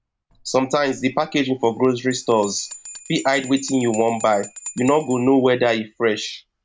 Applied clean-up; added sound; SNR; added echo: none; Bell; 19 dB; none.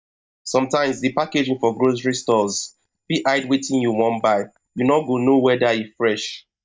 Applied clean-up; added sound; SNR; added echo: neural mask model DeepFilterNet 3.